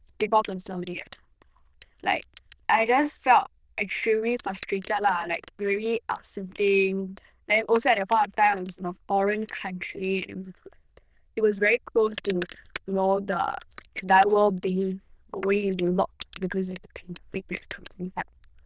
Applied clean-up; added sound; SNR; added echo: neural diffusion model UNIVERSE++.